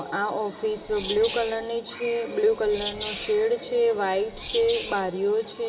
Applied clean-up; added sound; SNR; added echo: none; Wild animals; 12 dB; reverberation time 1.1 s.